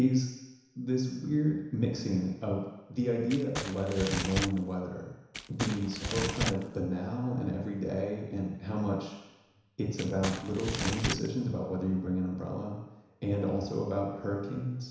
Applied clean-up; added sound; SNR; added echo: none; Crumpling, crinkling; 4 dB; reverberation time 1.0 s.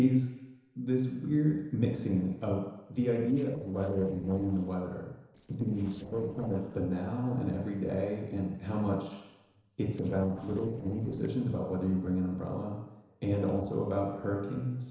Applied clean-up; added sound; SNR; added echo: neural separator model SepFormer DNS4.